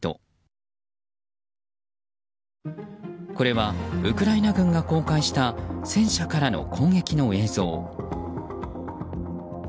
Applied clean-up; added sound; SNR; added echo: none; none; none; none.